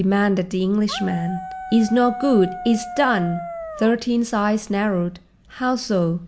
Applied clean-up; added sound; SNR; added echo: none; Dog; 11 dB; none.